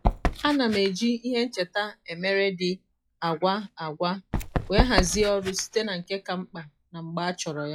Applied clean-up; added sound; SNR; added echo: classical method log-MMSE.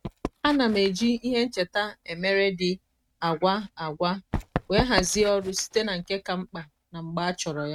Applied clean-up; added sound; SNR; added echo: neural mask model RNNoise.